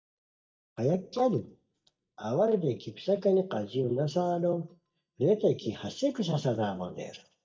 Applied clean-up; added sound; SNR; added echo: neural mask model DeepFilterNet 3.